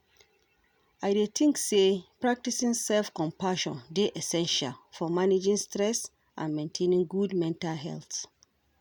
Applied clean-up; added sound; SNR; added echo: none; none; none; none.